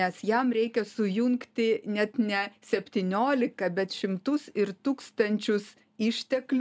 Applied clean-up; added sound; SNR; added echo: none; none; none; none.